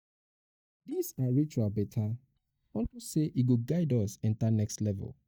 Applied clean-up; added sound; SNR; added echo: neural mask model DeepFilterNet 3.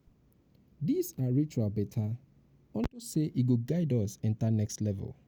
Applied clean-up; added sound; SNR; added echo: none; none; none; none.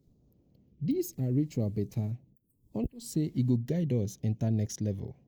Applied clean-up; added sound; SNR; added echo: neural mask model Resemble Enhance denoiser.